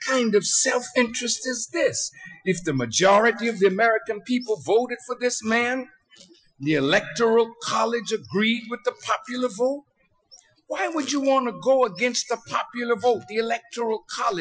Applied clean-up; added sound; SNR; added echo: classical method Wiener filter.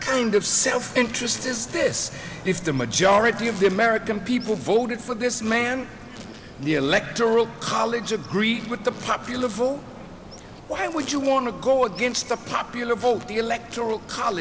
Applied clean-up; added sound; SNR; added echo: none; Insect; 18 dB; none.